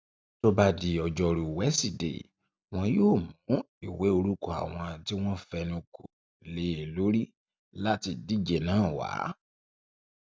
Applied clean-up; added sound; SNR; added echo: none; none; none; none.